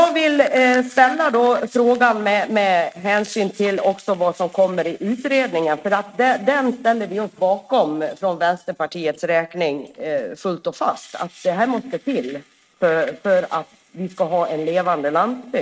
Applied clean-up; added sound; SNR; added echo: neural mask model RNNoise.